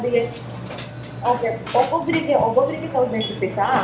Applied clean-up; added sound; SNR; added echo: none; Burping, eructation; 10 dB; reverberation time 0.5 s.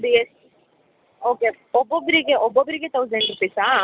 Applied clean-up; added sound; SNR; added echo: none; none; none; none.